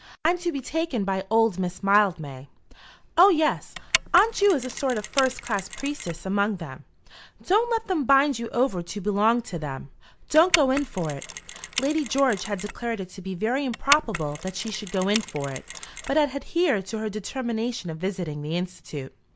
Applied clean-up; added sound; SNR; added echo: none; Mechanisms; 8 dB; none.